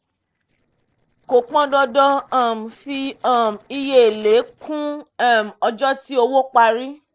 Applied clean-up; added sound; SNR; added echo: neural separator model SepFormer DNS4.